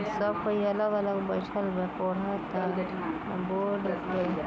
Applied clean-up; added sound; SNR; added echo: none; none; none; none.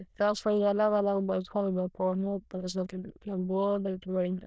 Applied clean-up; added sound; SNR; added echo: neural diffusion model UNIVERSE++.